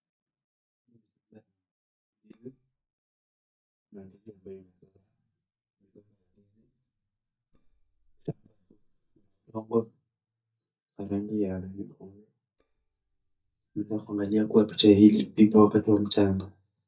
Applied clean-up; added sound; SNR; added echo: neural mask model DeepFilterNet 3.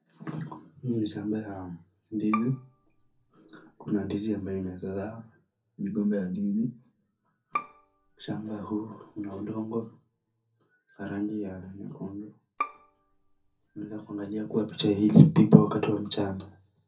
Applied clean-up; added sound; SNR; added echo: none; Bowed string instrument; 13 dB; reverberation time 0.3 s.